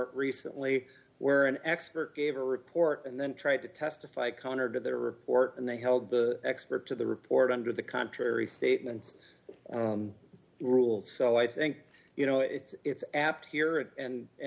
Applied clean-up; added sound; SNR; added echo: none; none; none; none.